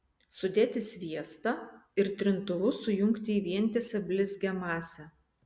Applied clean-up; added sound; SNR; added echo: none; none; none; none.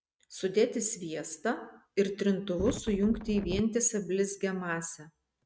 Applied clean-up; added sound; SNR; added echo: neural mask model RNNoise.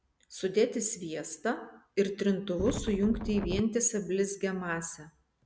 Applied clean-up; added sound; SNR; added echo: none; Wind; 6 dB; none.